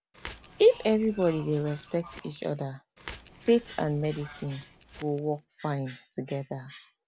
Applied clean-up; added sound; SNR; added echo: none; Crackle; 19 dB; none.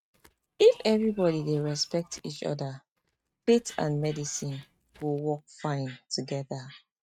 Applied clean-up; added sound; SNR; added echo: neural mask model RNNoise.